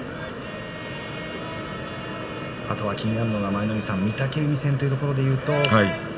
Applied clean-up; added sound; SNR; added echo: none; none; none; reverberation time 0.7 s.